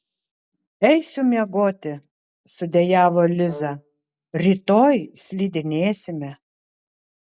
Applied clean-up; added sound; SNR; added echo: none; Brass instrument; 20 dB; none.